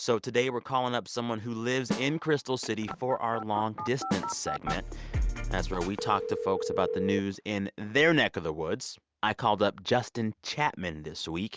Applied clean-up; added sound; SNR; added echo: none; Snare drum; 10 dB; none.